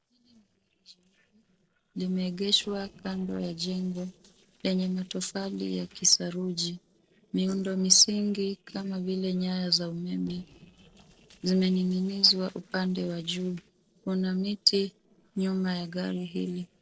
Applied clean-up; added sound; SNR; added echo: neural separator model SepFormer DNS4.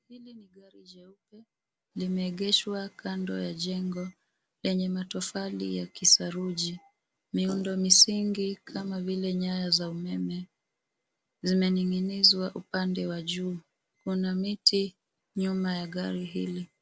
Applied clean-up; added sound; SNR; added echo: none; none; none; none.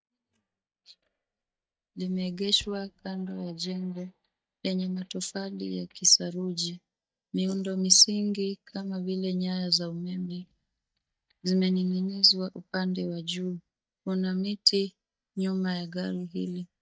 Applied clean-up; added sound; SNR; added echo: neural mask model DeepFilterNet 3.